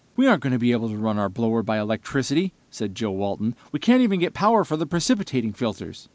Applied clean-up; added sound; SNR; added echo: none; none; none; none.